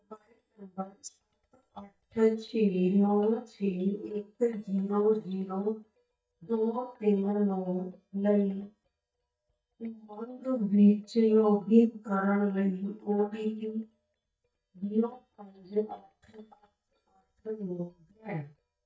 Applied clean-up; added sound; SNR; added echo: neural mask model DeepFilterNet 3.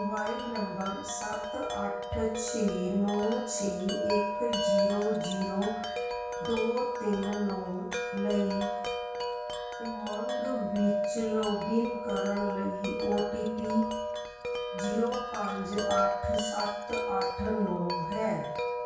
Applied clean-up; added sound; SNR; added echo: none; Wind chime; 1 dB; reverberation time 0.6 s.